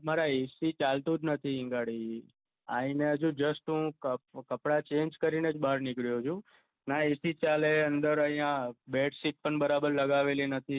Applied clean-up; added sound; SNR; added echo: none; none; none; none.